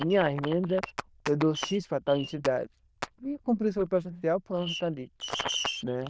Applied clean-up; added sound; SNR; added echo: neural diffusion model UNIVERSE++.